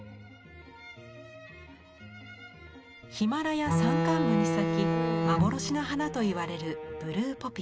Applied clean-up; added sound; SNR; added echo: none; Bowed string instrument; -5 dB; none.